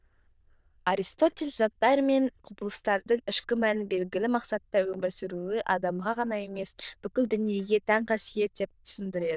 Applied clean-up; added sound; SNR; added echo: neural diffusion model UNIVERSE++.